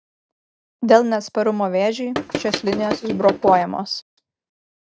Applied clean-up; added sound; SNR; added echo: neural mask model RNNoise.